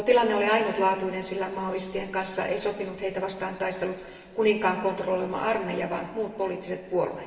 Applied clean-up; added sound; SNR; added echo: none; none; none; reverberation time 2.6 s.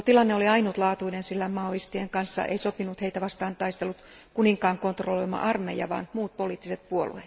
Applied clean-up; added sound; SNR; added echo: none; none; none; none.